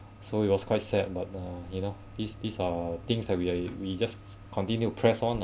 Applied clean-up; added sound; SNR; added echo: none; none; none; none.